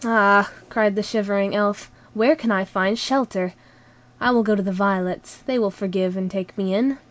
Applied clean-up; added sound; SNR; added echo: none; none; none; none.